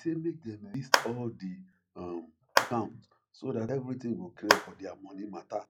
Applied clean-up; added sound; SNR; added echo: classical method log-MMSE.